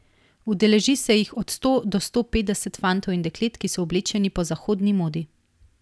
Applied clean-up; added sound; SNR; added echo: none; none; none; none.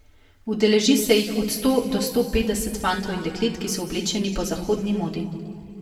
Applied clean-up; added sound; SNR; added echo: none; none; none; reverberation time 1.9 s.